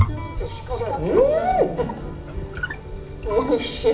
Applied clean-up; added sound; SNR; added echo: none; Wild animals; 6 dB; reverberation time 1.3 s.